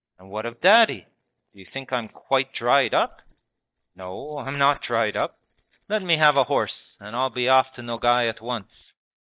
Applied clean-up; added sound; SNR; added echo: neural mask model DeepFilterNet 3.